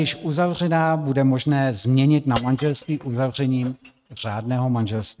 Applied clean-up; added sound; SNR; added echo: neural mask model RNNoise.